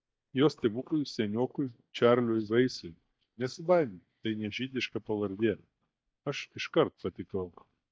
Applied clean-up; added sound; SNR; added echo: neural mask model DeepFilterNet 3.